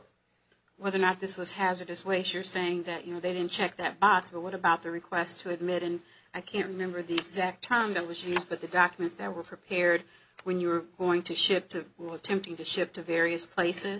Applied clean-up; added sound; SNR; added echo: none; none; none; none.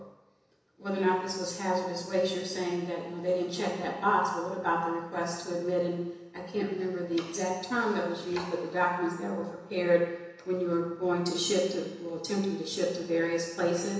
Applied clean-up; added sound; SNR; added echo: none; none; none; reverberation time 1.0 s.